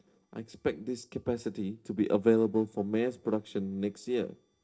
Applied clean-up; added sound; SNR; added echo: neural separator model SepFormer DNS4.